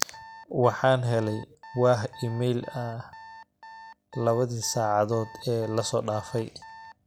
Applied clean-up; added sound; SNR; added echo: none; Alarm; 19 dB; none.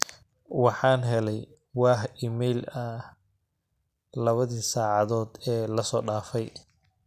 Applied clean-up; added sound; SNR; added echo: none; none; none; none.